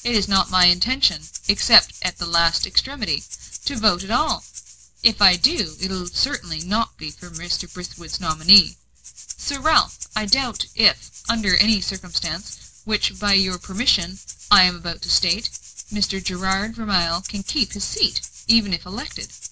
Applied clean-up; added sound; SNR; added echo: none; Rattle (instrument); 16 dB; none.